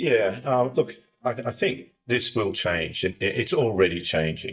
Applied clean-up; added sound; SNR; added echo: neural mask model DeepFilterNet 3.